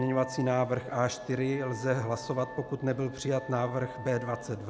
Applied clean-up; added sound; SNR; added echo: none; Wind instrument, woodwind instrument; 16 dB; none.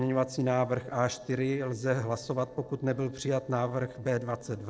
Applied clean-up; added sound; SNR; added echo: neural separator model SepFormer DNS4.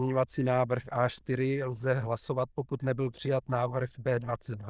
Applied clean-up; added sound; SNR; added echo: neural diffusion model UNIVERSE++.